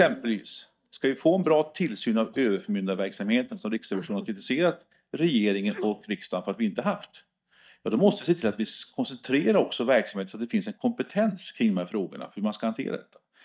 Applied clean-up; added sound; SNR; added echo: neural mask model DeepFilterNet 3.